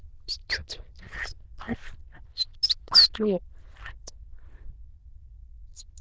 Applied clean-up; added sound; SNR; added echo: neural diffusion model UNIVERSE++.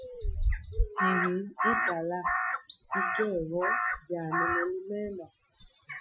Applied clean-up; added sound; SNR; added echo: classical method Wiener filter.